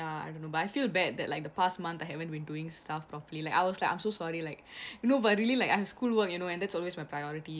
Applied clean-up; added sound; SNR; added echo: none; none; none; none.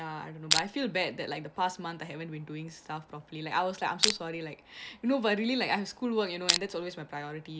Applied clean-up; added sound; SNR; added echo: none; Crushing; -4 dB; none.